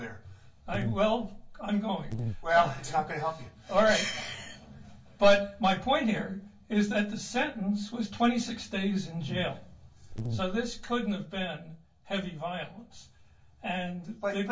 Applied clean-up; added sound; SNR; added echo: none; Buzz; 7 dB; reverberation time 0.2 s.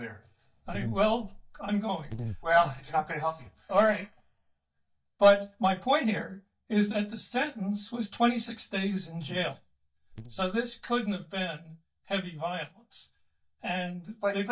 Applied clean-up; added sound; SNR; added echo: neural mask model DeepFilterNet 3.